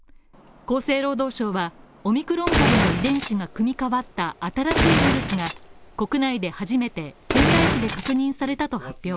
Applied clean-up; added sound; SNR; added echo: none; Gunshot, gunfire; -3 dB; none.